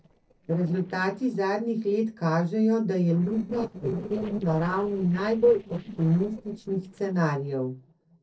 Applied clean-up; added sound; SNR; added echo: neural separator model SepFormer DNS4.